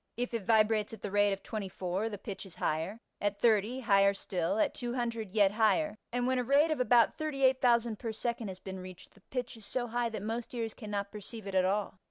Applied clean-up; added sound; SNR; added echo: none; none; none; none.